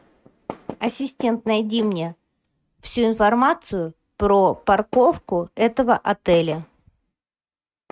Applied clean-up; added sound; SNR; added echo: neural mask model RNNoise.